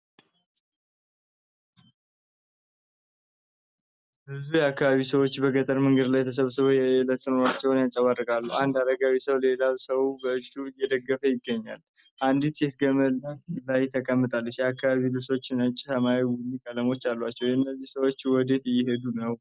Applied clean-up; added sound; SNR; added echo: none; none; none; none.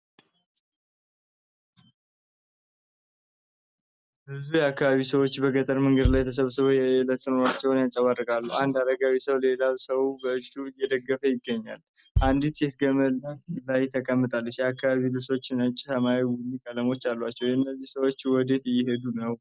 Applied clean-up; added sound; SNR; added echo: none; Bass drum; 6 dB; none.